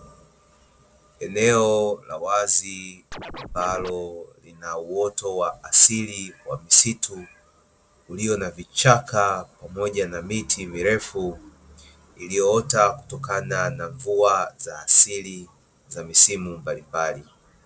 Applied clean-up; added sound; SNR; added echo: none; Scratching (performance technique); 12 dB; none.